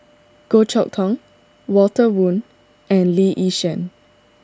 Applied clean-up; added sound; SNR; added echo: none; none; none; none.